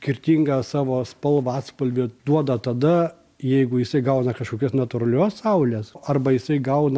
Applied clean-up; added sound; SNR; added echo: none; none; none; none.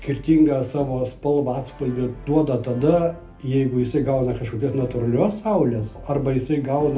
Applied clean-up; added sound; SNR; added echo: none; Brass instrument; 19 dB; reverberation time 0.3 s.